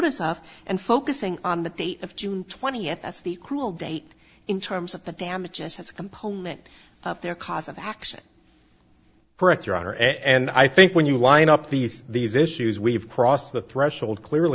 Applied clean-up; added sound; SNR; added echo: none; none; none; none.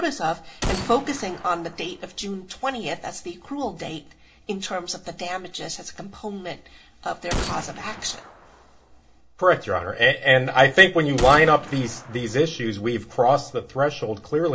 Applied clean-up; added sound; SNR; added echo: none; Gunshot, gunfire; 11 dB; reverberation time 0.2 s.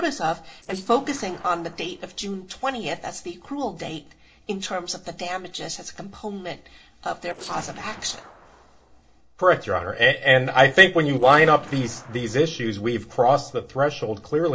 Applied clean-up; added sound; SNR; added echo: neural separator model SepFormer DNS4.